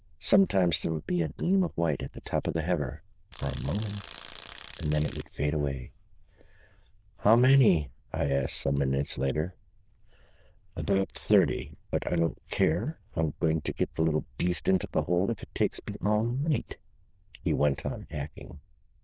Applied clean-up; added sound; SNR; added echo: neural diffusion model UNIVERSE++.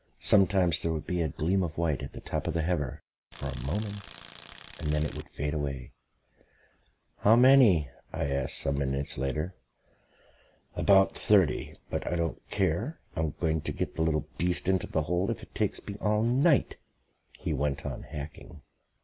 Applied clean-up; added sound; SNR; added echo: none; Tools; 19 dB; none.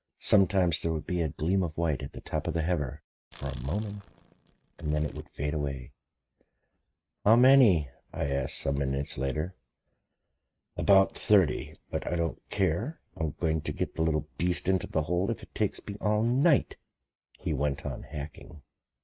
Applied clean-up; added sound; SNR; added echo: neural mask model RNNoise.